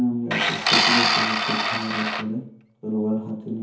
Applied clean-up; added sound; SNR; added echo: none; Tools; -4 dB; reverberation time 0.5 s.